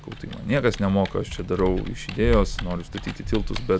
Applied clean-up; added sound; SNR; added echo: none; Typing; 16 dB; none.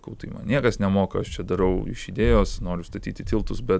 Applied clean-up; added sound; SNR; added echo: none; none; none; none.